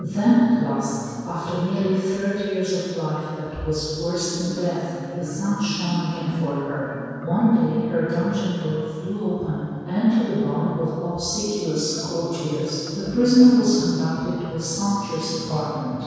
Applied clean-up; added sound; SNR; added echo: none; Marimba, xylophone; 14 dB; reverberation time 2.2 s.